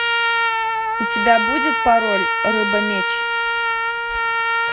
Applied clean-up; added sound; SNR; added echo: none; Trumpet; -4 dB; none.